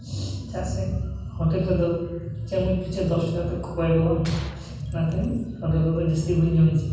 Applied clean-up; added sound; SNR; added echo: none; Gunshot, gunfire; 20 dB; reverberation time 1.2 s.